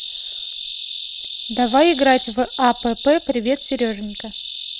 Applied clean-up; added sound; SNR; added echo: neural mask model RNNoise.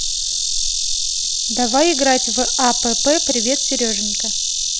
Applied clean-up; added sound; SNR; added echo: none; Insect; -2 dB; none.